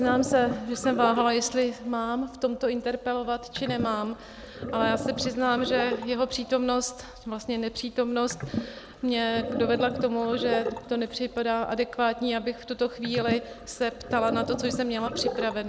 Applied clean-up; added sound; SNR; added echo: none; Sink (filling or washing); 8 dB; none.